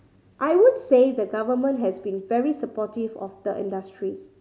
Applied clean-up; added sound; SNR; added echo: none; none; none; none.